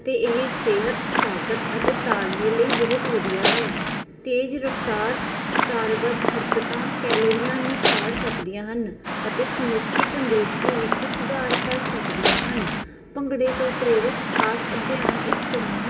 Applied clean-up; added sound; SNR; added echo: none; Waves, surf / Wind; -1 dB; reverberation time 2.2 s.